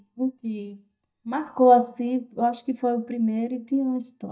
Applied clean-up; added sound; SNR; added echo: neural mask model DeepFilterNet 3.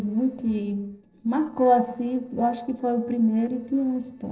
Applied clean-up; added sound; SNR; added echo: neural separator model SepFormer DNS4.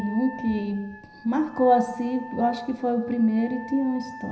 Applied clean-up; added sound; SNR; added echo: none; Wind instrument, woodwind instrument; 16 dB; reverberation time 0.9 s.